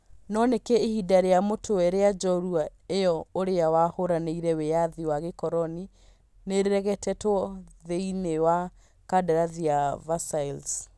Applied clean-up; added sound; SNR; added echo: none; none; none; none.